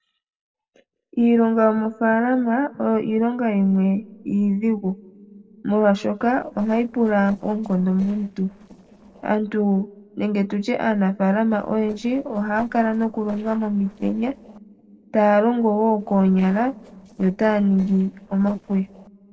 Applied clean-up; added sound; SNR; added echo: neural separator model SepFormer DNS4.